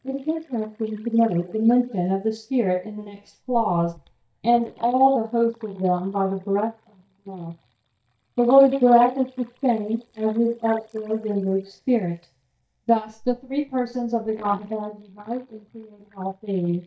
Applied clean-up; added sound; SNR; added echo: neural mask model DeepFilterNet 3.